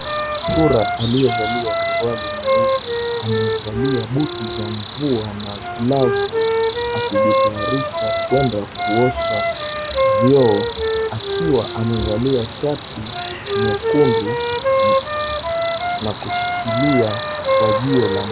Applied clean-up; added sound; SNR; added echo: none; Cricket + Wind instrument, woodwind instrument; -1 dB; none.